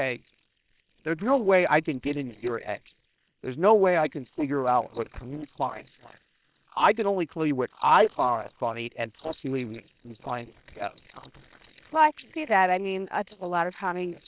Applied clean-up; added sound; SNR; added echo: neural separator model SepFormer WHAM!.